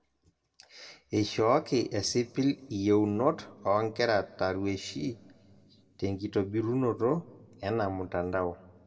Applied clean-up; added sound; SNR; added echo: none; none; none; reverberation time 1.0 s.